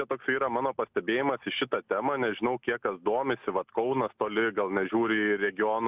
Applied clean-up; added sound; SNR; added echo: none; none; none; none.